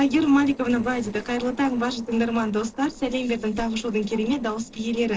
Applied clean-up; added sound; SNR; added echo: neural separator model SepFormer DNS4.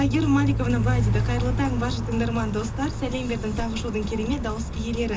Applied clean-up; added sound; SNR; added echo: none; Car; 1 dB; reverberation time 0.2 s.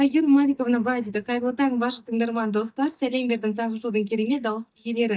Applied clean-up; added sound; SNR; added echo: neural mask model DeepFilterNet 3.